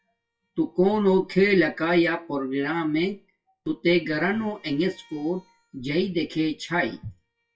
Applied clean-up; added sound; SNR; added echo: classical method WPE with log-MMSE.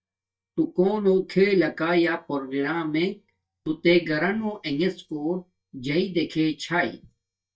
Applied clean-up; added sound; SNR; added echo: neural mask model DeepFilterNet 3.